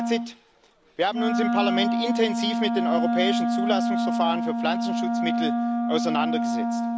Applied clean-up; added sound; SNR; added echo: none; Wind instrument, woodwind instrument; -4 dB; none.